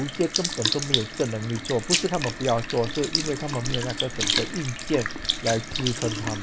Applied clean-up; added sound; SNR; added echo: none; Sink (filling or washing) / Liquid; 1 dB; none.